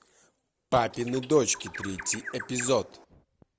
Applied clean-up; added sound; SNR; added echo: none; Bird; 12 dB; none.